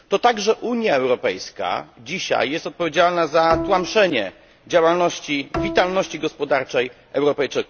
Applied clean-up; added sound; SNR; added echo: none; Bowed string instrument; 11 dB; none.